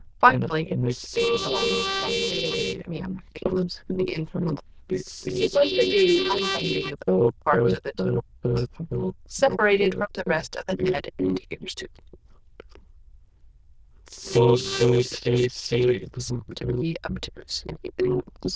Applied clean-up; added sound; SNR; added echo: neural diffusion model UNIVERSE++.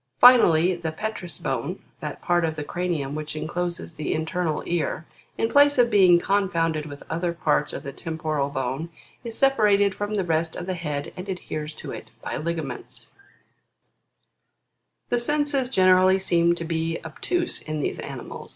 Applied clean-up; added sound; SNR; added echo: none; none; none; none.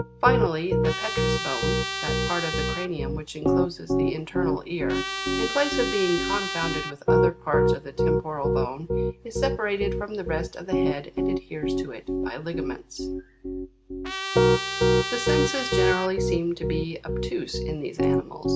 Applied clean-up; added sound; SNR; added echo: none; Trumpet + Piano; -5 dB; none.